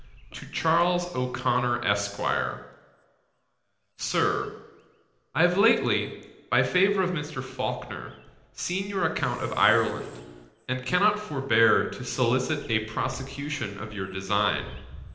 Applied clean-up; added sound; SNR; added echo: none; Engine; 17 dB; reverberation time 0.9 s.